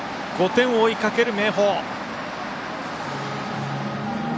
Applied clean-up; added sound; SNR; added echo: none; none; none; none.